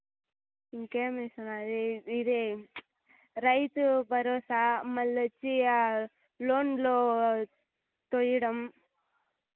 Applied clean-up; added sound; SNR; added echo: none; none; none; none.